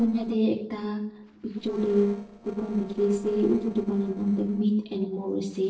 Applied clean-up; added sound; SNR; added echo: neural separator model SepFormer DNS4.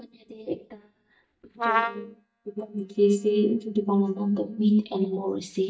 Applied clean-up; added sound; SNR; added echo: neural mask model DeepFilterNet 3.